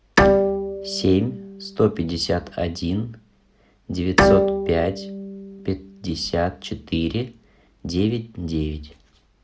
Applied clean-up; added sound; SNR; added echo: none; Bowed string instrument; -1 dB; none.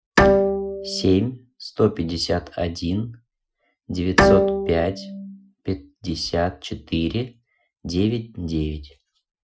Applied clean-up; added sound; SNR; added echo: classical method Wiener filter.